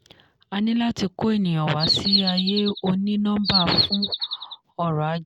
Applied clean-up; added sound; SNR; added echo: none; Bird vocalization, bird call, bird song; 1 dB; none.